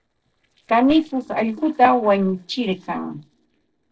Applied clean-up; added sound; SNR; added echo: neural separator model SepFormer DNS4.